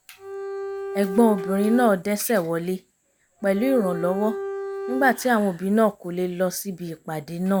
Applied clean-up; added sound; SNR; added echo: none; Bowed string instrument; 8 dB; none.